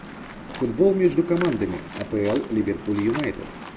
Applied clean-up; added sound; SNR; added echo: none; Waves, surf; 13 dB; reverberation time 0.2 s.